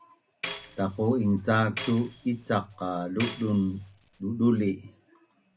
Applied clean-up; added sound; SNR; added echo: none; Tambourine; -3 dB; none.